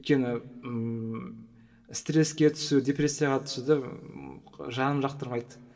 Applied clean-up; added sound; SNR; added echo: none; none; none; reverberation time 1.4 s.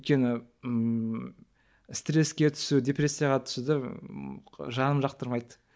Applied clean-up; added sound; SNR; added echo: none; none; none; none.